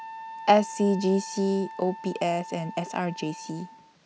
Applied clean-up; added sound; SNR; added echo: none; Wind instrument, woodwind instrument; 14 dB; none.